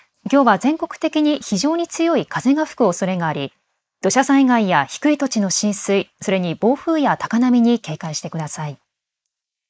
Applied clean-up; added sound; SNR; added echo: neural mask model Resemble Enhance denoiser.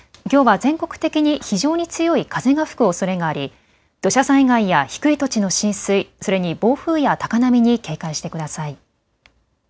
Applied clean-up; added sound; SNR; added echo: none; none; none; none.